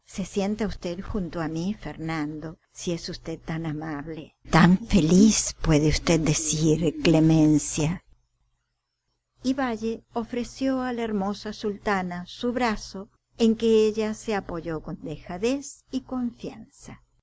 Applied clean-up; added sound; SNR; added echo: none; none; none; none.